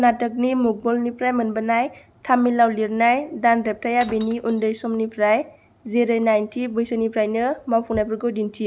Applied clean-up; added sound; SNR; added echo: none; Glass; 20 dB; none.